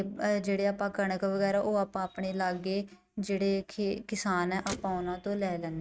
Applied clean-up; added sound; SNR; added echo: neural mask model RNNoise.